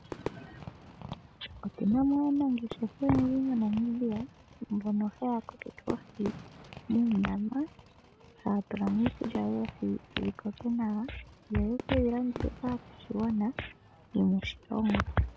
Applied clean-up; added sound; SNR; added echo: none; Fireworks; 15 dB; none.